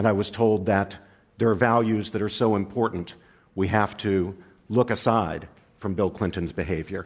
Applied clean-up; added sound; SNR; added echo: none; none; none; none.